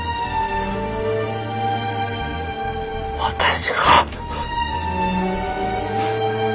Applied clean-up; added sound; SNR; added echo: none; Bass guitar; 9 dB; none.